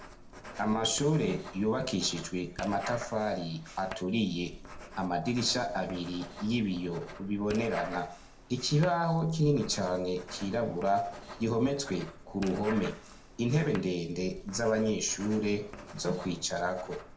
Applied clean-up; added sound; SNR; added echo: none; Writing; 14 dB; reverberation time 0.5 s.